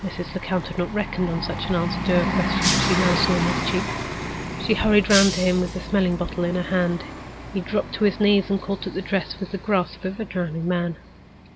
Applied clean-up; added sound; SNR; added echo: none; Shatter + Bus; 5 dB; none.